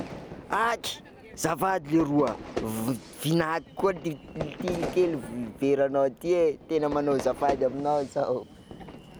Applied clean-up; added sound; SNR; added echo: none; Fire / Fireworks; 12 dB; none.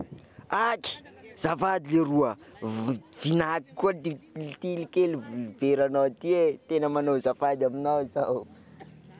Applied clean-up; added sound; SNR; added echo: none; none; none; none.